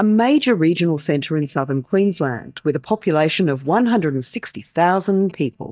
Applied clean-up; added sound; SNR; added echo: neural mask model DeepFilterNet 3.